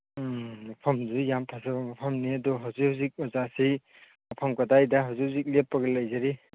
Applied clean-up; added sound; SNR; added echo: none; none; none; none.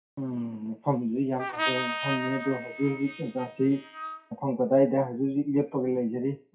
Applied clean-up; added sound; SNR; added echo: classical method WPE with log-MMSE.